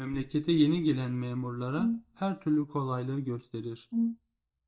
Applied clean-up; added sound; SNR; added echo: neural mask model DeepFilterNet 3.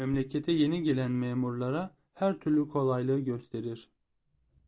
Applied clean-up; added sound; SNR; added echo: none; none; none; none.